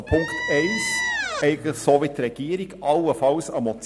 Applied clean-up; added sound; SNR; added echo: none; Squeak; 3 dB; none.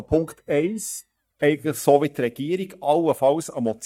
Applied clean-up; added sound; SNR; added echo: neural mask model DeepFilterNet 3.